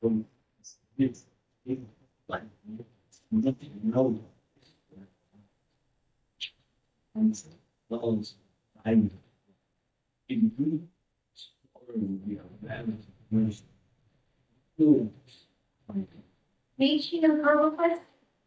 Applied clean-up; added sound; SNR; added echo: neural mask model DeepFilterNet 3.